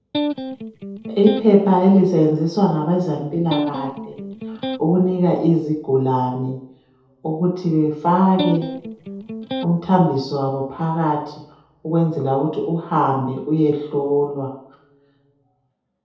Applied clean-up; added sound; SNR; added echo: none; Electric guitar; 8 dB; reverberation time 0.8 s.